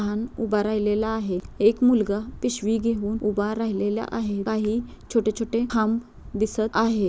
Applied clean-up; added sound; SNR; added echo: none; none; none; none.